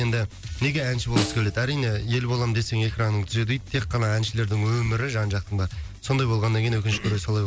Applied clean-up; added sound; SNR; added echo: none; Snare drum; 10 dB; none.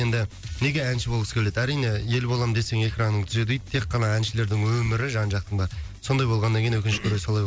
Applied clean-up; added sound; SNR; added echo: none; none; none; none.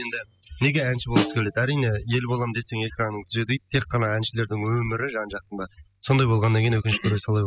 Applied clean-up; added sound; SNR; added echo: classical method spectral subtraction.